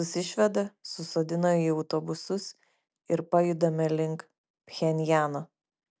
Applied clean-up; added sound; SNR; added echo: none; none; none; none.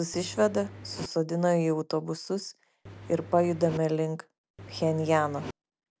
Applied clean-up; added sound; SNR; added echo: none; Engine; 14 dB; none.